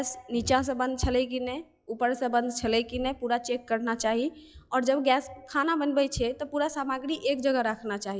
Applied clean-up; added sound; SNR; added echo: classical method log-MMSE.